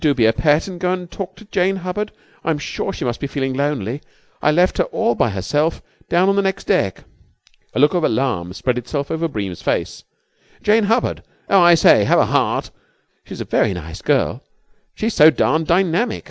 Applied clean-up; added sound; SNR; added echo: none; none; none; none.